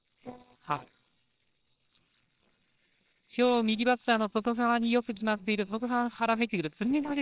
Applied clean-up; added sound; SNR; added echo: neural separator model SepFormer WHAMR!.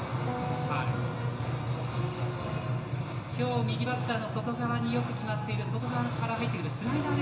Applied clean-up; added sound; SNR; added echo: none; Acoustic guitar; 13 dB; reverberation time 1.2 s.